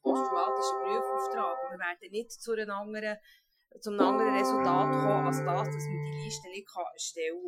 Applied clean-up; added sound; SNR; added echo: classical method Wiener filter.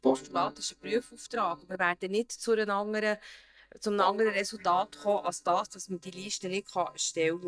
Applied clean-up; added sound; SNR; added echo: neural mask model DeepFilterNet 3.